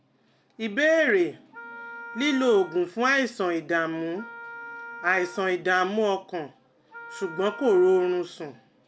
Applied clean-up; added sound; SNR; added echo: none; Wind instrument, woodwind instrument; 17 dB; none.